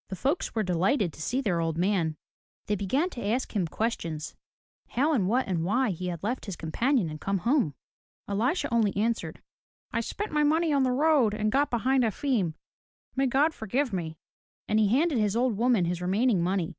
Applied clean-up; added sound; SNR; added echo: none; none; none; none.